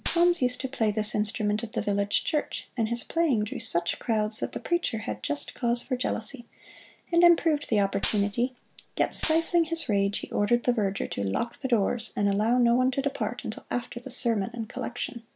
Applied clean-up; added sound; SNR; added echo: none; Gunshot, gunfire; 13 dB; none.